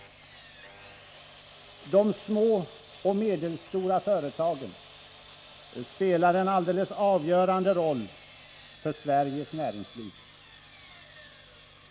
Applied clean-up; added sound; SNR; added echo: none; Sawing; 20 dB; none.